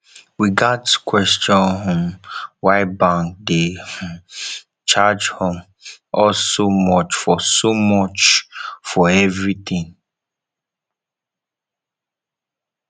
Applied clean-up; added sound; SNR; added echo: none; none; none; none.